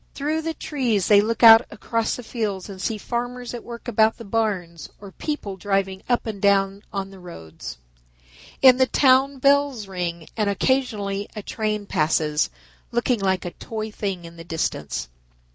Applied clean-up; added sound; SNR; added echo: none; none; none; none.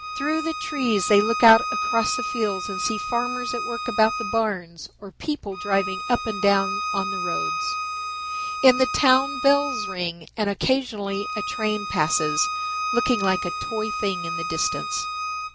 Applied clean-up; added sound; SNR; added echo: none; Bowed string instrument; 5 dB; none.